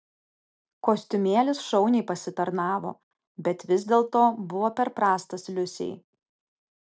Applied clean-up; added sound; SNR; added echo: none; none; none; none.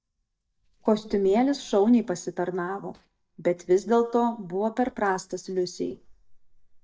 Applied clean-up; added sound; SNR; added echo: neural mask model DeepFilterNet 3.